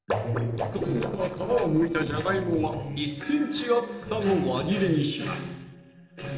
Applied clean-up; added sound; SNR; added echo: neural separator model SepFormer DNS4.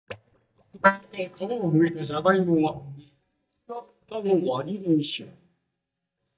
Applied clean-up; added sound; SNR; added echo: neural mask model DeepFilterNet 3.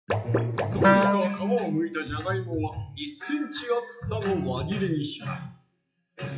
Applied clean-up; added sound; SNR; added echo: classical method WPE with log-MMSE.